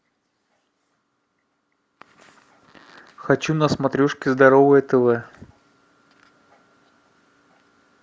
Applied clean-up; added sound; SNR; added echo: none; none; none; none.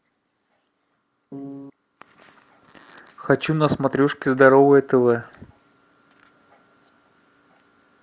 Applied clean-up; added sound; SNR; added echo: none; Piano; 12 dB; none.